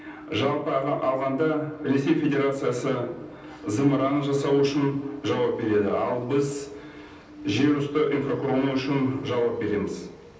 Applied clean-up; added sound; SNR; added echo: none; Train; 18 dB; reverberation time 0.6 s.